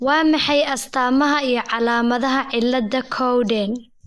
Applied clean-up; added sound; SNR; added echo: neural mask model Resemble Enhance denoiser.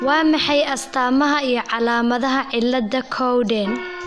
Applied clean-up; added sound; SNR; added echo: none; Gong; 17 dB; none.